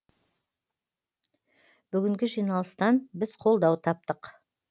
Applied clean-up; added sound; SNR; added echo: none; none; none; none.